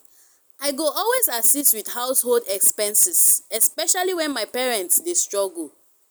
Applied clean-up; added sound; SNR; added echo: none; none; none; none.